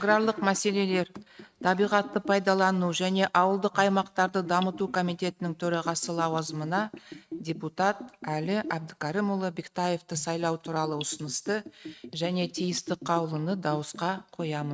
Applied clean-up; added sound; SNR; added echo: neural mask model RNNoise.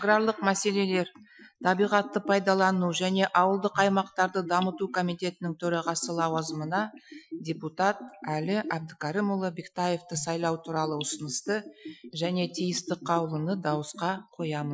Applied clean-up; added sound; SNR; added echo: classical method Wiener filter.